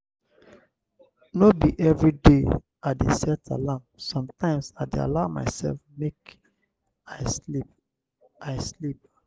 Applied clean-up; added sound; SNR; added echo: none; none; none; none.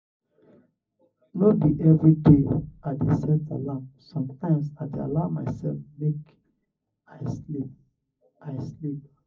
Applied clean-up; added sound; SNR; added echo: none; none; none; reverberation time 0.4 s.